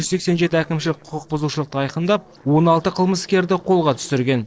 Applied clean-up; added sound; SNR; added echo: neural separator model SepFormer DNS4.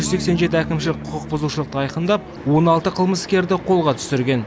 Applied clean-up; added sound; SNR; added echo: none; Bass guitar; 14 dB; none.